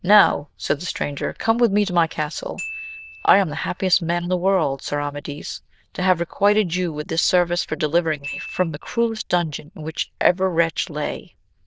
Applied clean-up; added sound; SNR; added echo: neural diffusion model UNIVERSE++.